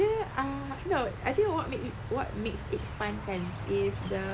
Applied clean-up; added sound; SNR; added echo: none; Insect; 7 dB; none.